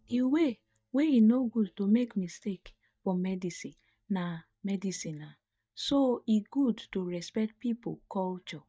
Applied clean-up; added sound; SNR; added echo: neural mask model DeepFilterNet 3.